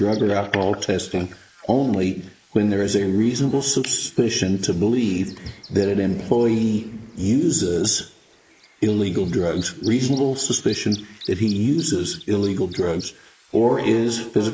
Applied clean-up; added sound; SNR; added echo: neural mask model Resemble Enhance denoiser.